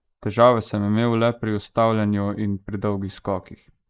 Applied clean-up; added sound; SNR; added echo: neural mask model Resemble Enhance denoiser.